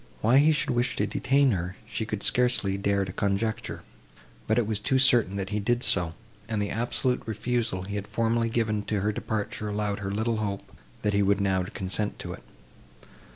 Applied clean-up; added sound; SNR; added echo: none; none; none; none.